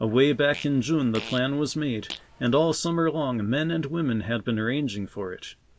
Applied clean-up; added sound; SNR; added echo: none; Fart; 17 dB; none.